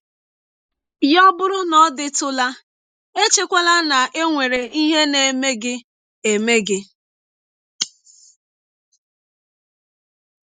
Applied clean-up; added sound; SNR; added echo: neural mask model DeepFilterNet 3.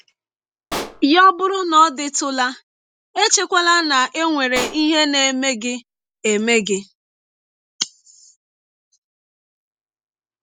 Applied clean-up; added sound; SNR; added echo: none; Explosion; 14 dB; none.